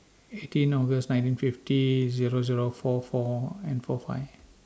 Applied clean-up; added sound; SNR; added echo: none; none; none; none.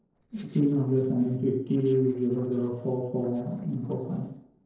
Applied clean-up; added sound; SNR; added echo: neural separator model SepFormer DNS4.